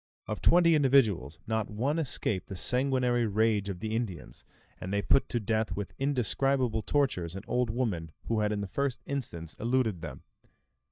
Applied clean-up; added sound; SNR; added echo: neural mask model DeepFilterNet 3.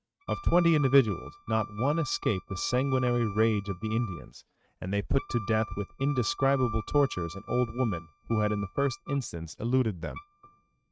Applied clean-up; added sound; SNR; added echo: neural mask model RNNoise.